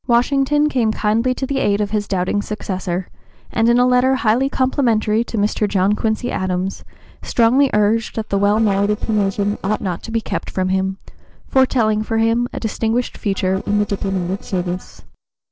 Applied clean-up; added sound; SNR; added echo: neural separator model SepFormer DNS4.